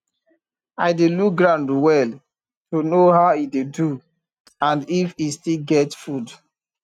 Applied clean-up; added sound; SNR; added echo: neural mask model RNNoise.